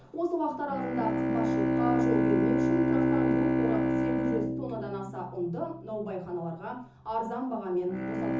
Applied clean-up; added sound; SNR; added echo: none; Bowed string instrument; -4 dB; reverberation time 0.6 s.